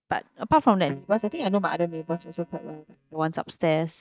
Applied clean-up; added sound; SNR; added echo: neural mask model DeepFilterNet 3.